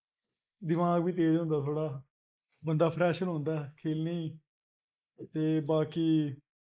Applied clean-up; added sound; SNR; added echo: neural mask model Resemble Enhance denoiser.